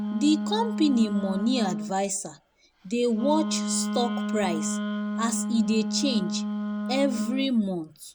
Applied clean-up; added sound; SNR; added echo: none; Wind instrument, woodwind instrument; 3 dB; none.